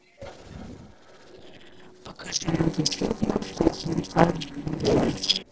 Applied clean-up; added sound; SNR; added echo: neural separator model SepFormer DNS4.